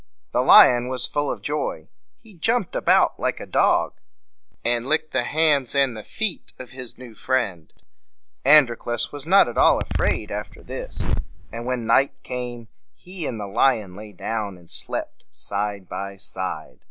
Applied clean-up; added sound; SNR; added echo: none; Zipper (clothing); 1 dB; none.